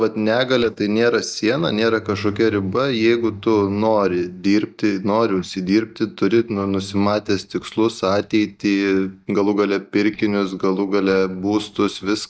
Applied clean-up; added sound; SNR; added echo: neural mask model DeepFilterNet 3.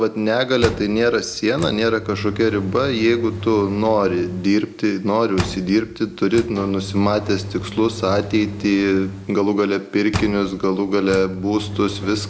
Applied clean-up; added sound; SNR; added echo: none; Engine; 11 dB; none.